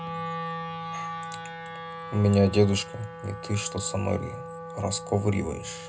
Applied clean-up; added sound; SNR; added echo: none; Wind instrument, woodwind instrument; 9 dB; reverberation time 0.2 s.